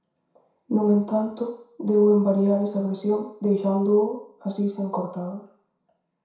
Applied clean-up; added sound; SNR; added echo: none; none; none; reverberation time 0.6 s.